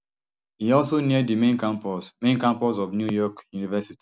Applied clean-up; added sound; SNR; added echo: none; none; none; none.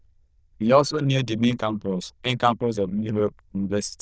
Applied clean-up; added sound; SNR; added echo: neural diffusion model UNIVERSE++.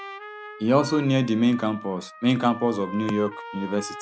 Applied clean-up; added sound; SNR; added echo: none; Trumpet; 15 dB; none.